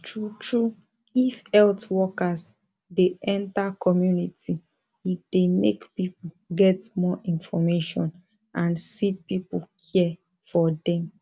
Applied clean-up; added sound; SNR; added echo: none; none; none; none.